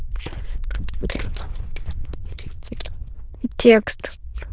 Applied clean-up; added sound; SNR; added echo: neural diffusion model UNIVERSE++.